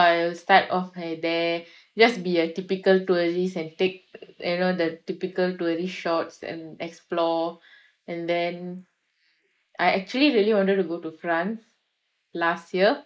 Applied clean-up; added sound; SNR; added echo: neural mask model Resemble Enhance denoiser.